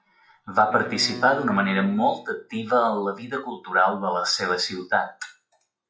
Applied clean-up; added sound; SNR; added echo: classical method log-MMSE.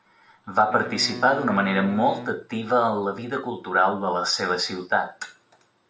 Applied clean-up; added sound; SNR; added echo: none; Wind instrument, woodwind instrument; 15 dB; none.